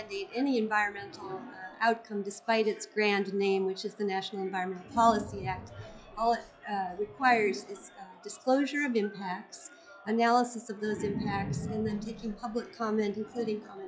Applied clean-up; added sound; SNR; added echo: classical method log-MMSE.